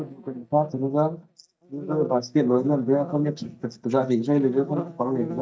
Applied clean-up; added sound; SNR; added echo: neural mask model DeepFilterNet 3.